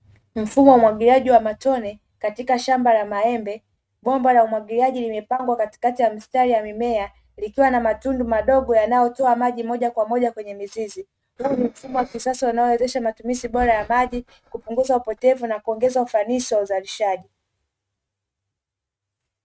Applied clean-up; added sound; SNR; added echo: neural mask model RNNoise.